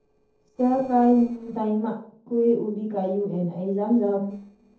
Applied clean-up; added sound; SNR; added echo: neural separator model SepFormer DNS4.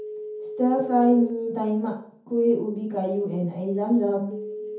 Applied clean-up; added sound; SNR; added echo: none; Telephone; 14 dB; reverberation time 0.6 s.